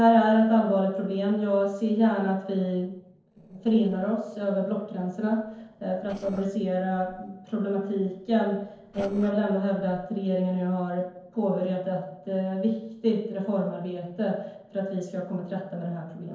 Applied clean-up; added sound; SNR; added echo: neural separator model SepFormer DNS4.